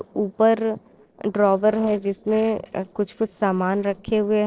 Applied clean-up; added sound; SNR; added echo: neural separator model SepFormer DNS4.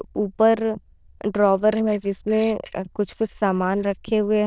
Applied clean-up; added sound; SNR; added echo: neural diffusion model UNIVERSE++.